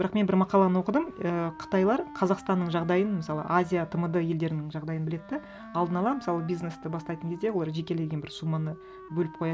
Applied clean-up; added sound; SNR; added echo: none; Wind instrument, woodwind instrument; 19 dB; none.